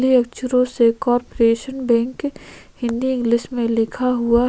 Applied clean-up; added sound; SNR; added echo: none; none; none; none.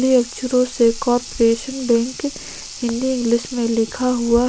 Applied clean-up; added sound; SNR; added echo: none; Sink (filling or washing) / Water tap, faucet; 15 dB; none.